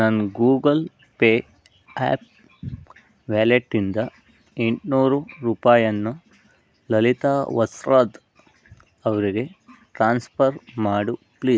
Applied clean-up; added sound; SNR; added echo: none; none; none; none.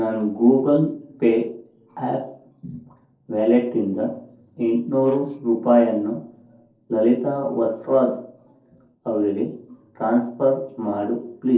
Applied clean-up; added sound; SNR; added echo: neural separator model SepFormer DNS4.